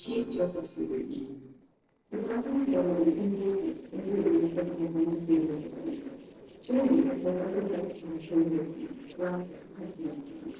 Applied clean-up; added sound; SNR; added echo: neural separator model SepFormer DNS4.